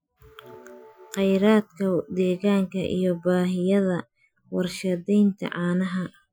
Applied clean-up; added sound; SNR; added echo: classical method Wiener filter.